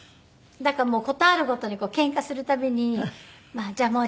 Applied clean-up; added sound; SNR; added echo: none; none; none; none.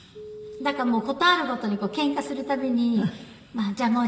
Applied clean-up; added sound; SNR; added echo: none; Telephone; 14 dB; reverberation time 1.3 s.